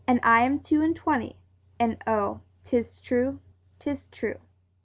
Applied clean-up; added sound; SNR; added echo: none; none; none; none.